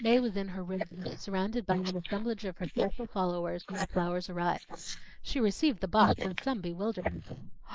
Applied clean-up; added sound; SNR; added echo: neural mask model Resemble Enhance denoiser.